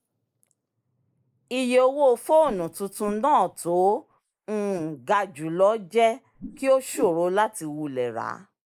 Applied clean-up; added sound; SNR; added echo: neural mask model Resemble Enhance denoiser.